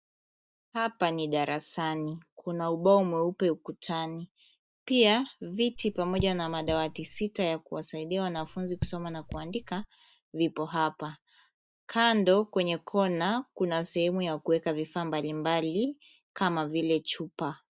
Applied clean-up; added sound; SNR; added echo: neural mask model DeepFilterNet 3.